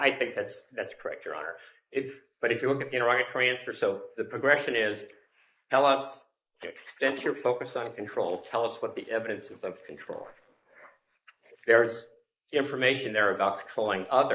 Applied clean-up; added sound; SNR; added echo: neural mask model Resemble Enhance denoiser.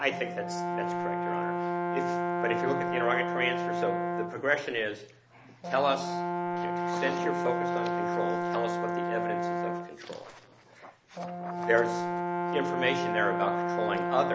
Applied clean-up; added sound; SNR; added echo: none; Brass instrument; -1 dB; none.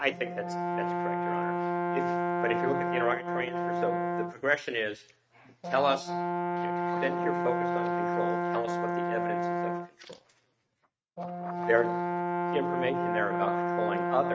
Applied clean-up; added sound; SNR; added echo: neural mask model RNNoise.